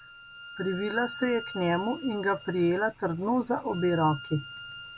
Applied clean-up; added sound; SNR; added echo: none; Bowed string instrument; 15 dB; none.